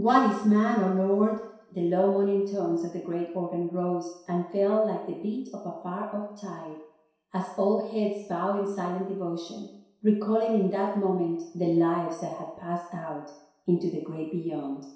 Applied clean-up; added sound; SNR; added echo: none; none; none; reverberation time 0.7 s.